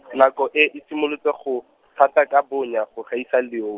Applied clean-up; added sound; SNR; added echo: none; none; none; none.